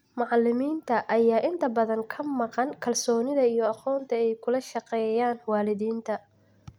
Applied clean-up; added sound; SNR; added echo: none; none; none; none.